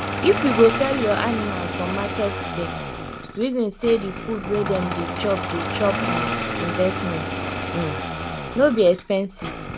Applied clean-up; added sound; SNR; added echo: none; Engine starting; 4 dB; none.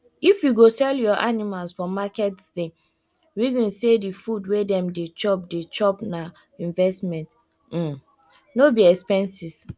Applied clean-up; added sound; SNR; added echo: none; none; none; none.